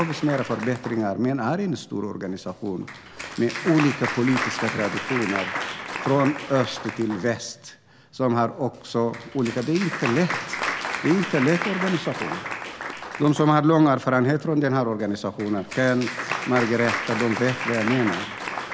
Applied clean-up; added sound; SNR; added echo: none; Applause; 8 dB; none.